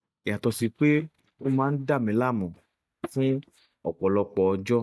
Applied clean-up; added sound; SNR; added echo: neural mask model DeepFilterNet 3.